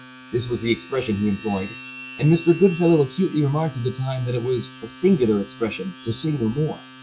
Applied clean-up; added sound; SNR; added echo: classical method log-MMSE.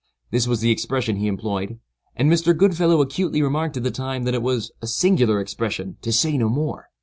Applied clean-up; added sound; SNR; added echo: none; none; none; none.